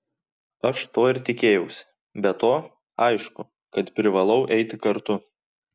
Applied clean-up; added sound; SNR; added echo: none; none; none; none.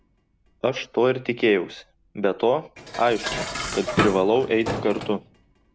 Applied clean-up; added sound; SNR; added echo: none; Dishes, pots, and pans; 8 dB; none.